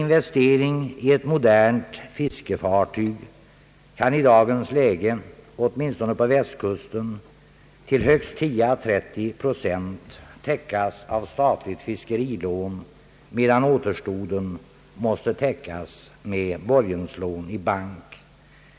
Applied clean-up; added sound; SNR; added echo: none; Bass drum; 17 dB; none.